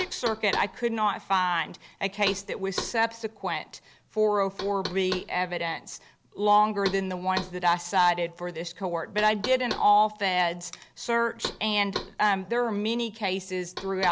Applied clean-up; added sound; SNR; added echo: none; Knock; 14 dB; none.